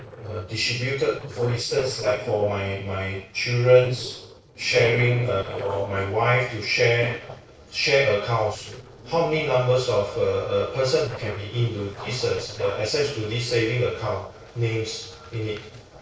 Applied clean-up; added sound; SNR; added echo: neural separator model SepFormer DNS4.